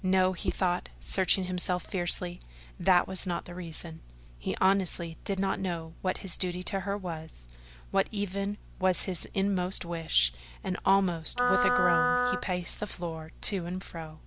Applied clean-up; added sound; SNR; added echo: none; Wind instrument, woodwind instrument; -2 dB; none.